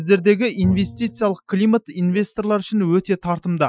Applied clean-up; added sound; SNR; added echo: classical method Wiener filter.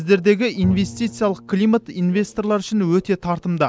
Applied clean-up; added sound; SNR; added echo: none; Bowed string instrument; 17 dB; none.